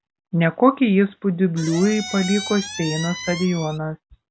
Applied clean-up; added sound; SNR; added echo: none; Squeak; 11 dB; none.